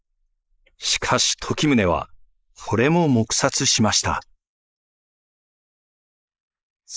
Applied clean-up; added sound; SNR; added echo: neural mask model Resemble Enhance denoiser.